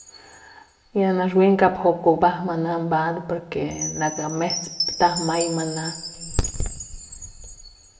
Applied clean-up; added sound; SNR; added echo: none; Chime; 11 dB; reverberation time 1.3 s.